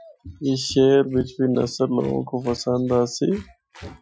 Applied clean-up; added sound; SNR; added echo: classical method Wiener filter.